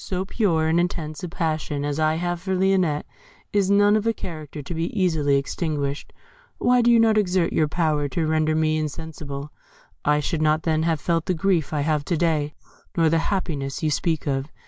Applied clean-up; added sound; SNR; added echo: none; none; none; none.